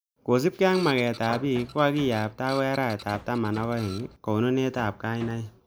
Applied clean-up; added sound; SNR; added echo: none; Bass drum + Printer; 18 dB; none.